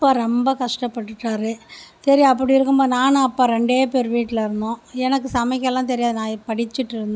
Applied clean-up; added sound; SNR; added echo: none; none; none; none.